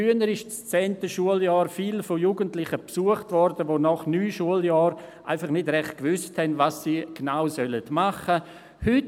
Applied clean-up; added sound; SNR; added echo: none; none; none; none.